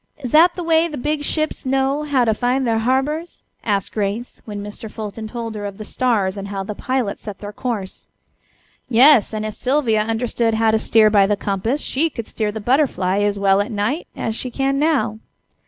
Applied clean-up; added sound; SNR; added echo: none; none; none; none.